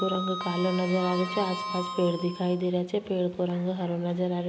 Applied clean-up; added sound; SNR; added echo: none; Sliding door; 10 dB; none.